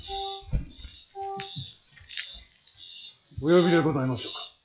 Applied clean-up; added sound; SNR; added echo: classical method log-MMSE.